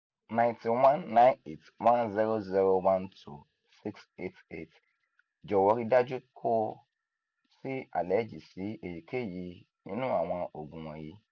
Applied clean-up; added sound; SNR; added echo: none; none; none; none.